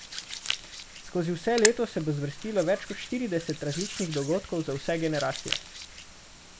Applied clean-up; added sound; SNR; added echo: none; Hands; 7 dB; none.